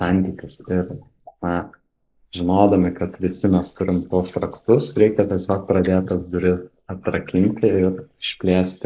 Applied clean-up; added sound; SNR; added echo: neural mask model Resemble Enhance denoiser.